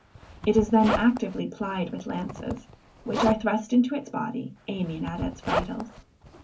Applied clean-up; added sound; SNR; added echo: none; Zipper (clothing); 8 dB; reverberation time 0.3 s.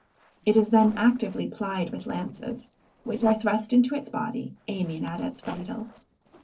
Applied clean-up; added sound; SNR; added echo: neural separator model SepFormer DNS4.